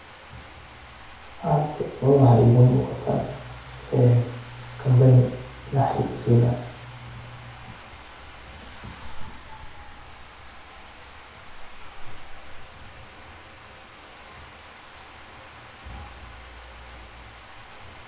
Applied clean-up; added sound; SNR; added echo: none; Bathtub (filling or washing); 15 dB; reverberation time 2.1 s.